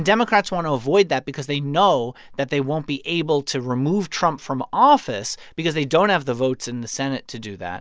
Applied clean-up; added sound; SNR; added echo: none; none; none; none.